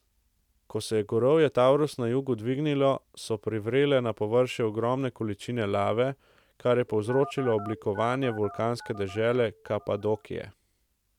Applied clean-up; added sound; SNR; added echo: none; Telephone; 17 dB; none.